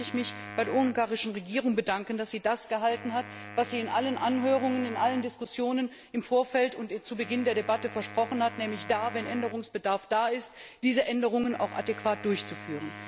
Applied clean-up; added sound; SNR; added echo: none; Wind instrument, woodwind instrument; 15 dB; none.